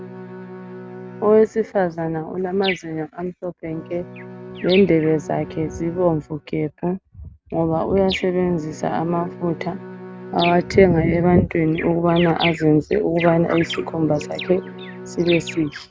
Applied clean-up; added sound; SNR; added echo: none; Bowed string instrument; 18 dB; none.